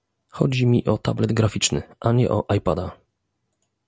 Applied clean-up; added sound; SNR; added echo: none; none; none; none.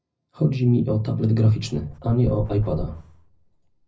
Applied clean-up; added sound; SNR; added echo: none; Dog; 14 dB; reverberation time 0.4 s.